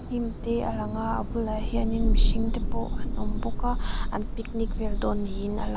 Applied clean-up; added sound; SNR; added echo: none; Thunder / Rain; -5 dB; none.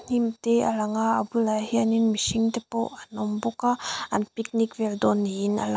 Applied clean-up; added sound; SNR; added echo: none; none; none; none.